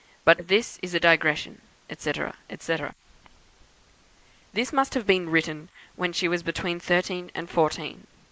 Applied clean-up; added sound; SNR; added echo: neural mask model Resemble Enhance denoiser.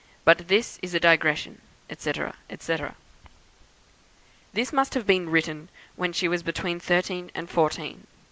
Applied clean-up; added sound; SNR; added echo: none; none; none; none.